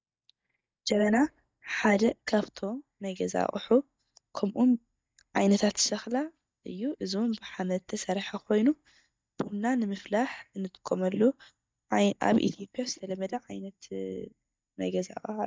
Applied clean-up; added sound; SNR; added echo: neural mask model DeepFilterNet 3.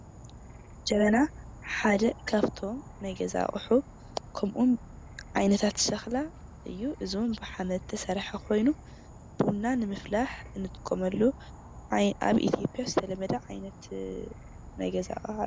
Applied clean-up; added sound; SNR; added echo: none; Insect / Frog; 16 dB; none.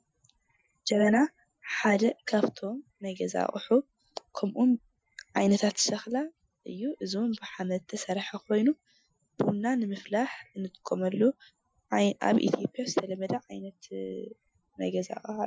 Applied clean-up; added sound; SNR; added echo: classical method Wiener filter.